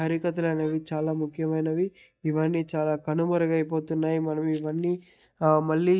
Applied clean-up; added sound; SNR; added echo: neural mask model DeepFilterNet 3.